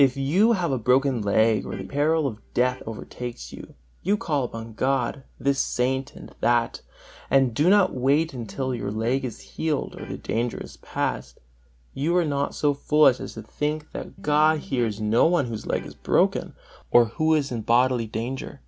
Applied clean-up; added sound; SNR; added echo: none; Electric guitar; 19 dB; none.